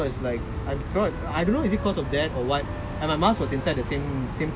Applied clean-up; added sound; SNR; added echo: none; Wind instrument, woodwind instrument; 19 dB; none.